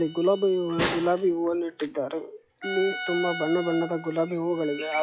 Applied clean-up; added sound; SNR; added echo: classical method log-MMSE.